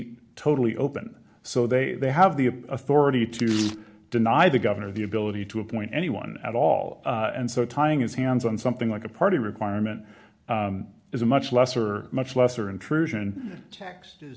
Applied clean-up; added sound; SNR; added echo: none; Tearing; 18 dB; none.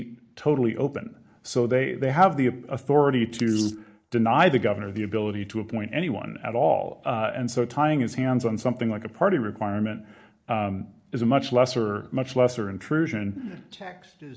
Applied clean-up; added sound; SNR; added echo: neural mask model Resemble Enhance denoiser.